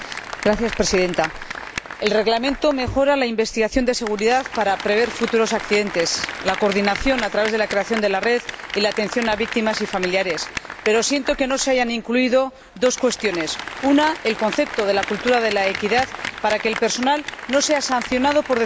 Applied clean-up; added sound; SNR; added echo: none; Applause; 11 dB; none.